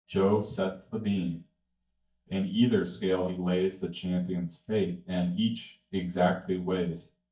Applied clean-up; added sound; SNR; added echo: neural mask model DeepFilterNet 3.